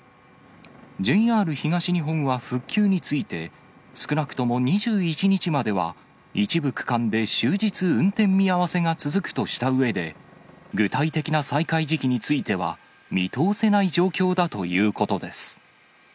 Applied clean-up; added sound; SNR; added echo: none; none; none; none.